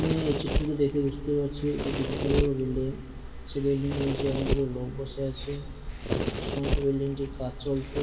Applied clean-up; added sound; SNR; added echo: none; Domestic sounds, home sounds; 2 dB; reverberation time 2.4 s.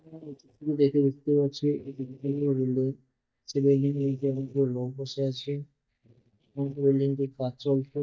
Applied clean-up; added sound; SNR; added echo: neural mask model DeepFilterNet 3.